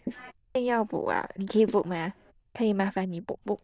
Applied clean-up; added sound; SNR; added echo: neural diffusion model UNIVERSE++.